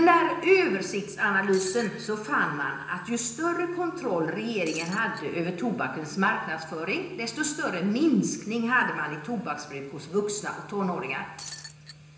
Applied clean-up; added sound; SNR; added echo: none; Shatter; 16 dB; reverberation time 0.9 s.